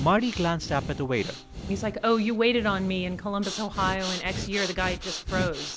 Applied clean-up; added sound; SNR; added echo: none; Breathing; 9 dB; none.